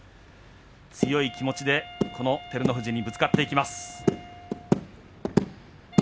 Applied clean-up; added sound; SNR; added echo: none; Wind instrument, woodwind instrument; 18 dB; none.